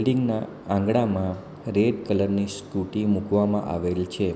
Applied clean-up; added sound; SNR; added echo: none; none; none; none.